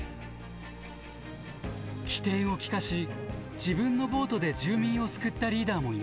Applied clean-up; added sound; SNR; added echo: none; none; none; none.